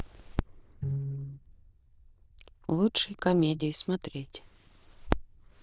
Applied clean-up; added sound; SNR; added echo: neural diffusion model UNIVERSE++.